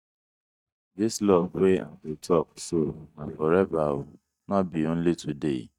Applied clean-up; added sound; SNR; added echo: neural mask model DeepFilterNet 3.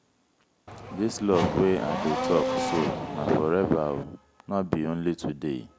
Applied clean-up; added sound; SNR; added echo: none; Race car, auto racing / Accelerating, revving, vroom; 4 dB; none.